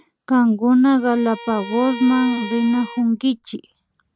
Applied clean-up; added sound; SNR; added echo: none; Bowed string instrument; 15 dB; none.